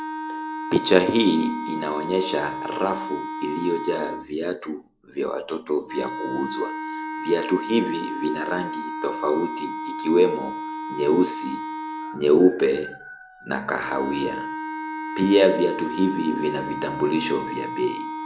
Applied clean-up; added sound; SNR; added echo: none; Wind instrument, woodwind instrument; 8 dB; none.